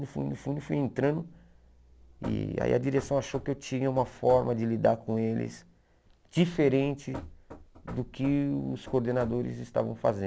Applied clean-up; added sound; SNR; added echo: none; Knock / Wood; 16 dB; none.